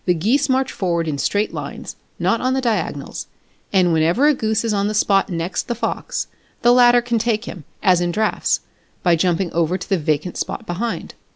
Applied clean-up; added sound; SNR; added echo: none; none; none; none.